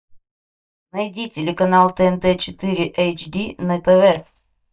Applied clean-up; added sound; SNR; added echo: neural mask model DeepFilterNet 3.